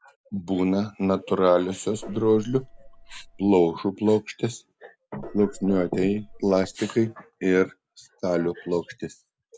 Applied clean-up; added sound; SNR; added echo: none; Gong; 17 dB; none.